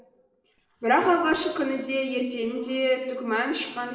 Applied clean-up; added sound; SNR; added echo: neural separator model SepFormer DNS4.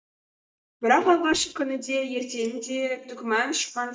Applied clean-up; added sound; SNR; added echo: neural mask model DeepFilterNet 3.